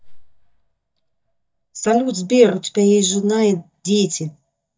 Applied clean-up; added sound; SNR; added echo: neural mask model DeepFilterNet 3.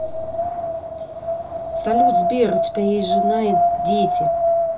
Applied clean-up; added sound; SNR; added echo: none; Wind; -5 dB; reverberation time 0.2 s.